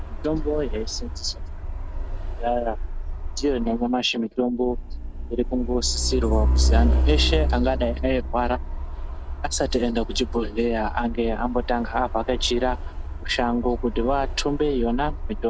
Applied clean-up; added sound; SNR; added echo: none; Truck; 0 dB; none.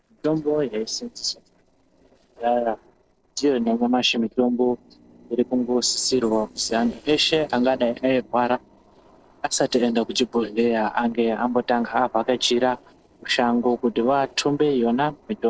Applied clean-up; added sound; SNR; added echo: neural separator model SepFormer DNS4.